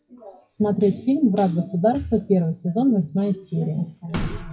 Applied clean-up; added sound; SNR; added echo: classical method WPE with log-MMSE.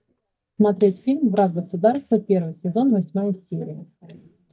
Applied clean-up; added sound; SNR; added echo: neural mask model DeepFilterNet 3.